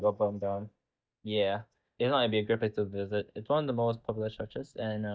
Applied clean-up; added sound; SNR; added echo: neural mask model DeepFilterNet 3.